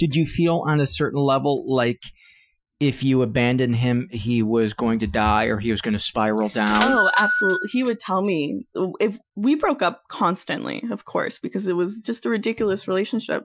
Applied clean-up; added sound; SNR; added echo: classical method Wiener filter.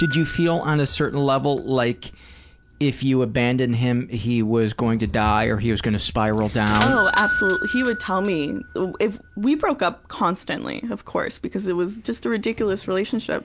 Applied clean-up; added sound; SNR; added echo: none; Doorbell; 10 dB; none.